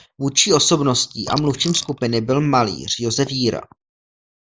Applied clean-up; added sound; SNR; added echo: neural mask model Resemble Enhance denoiser.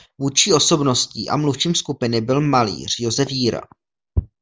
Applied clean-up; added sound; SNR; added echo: none; none; none; none.